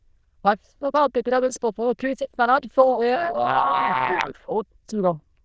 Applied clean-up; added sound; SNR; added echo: neural diffusion model UNIVERSE++.